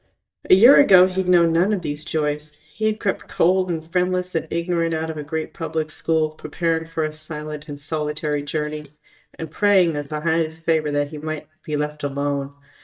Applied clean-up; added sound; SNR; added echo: neural mask model DeepFilterNet 3.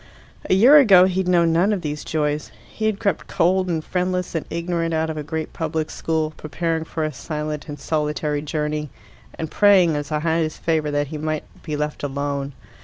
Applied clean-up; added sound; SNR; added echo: none; none; none; none.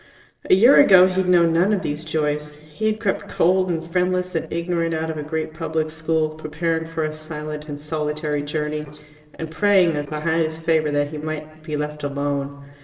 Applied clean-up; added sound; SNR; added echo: neural separator model SepFormer DNS4.